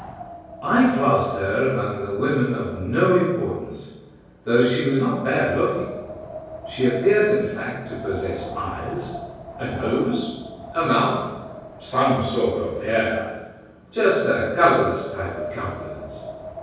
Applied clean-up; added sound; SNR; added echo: none; Wind; 15 dB; reverberation time 1.3 s.